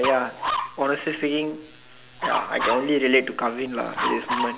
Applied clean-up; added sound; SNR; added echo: none; Dog; 5 dB; none.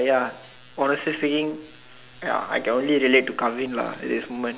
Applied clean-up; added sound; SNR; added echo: none; none; none; none.